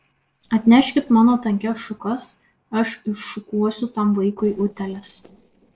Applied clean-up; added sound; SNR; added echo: neural separator model SepFormer DNS4.